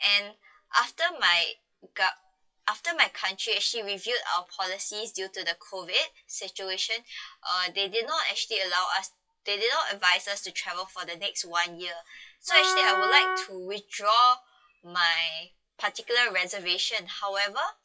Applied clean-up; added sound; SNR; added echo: classical method WPE with log-MMSE.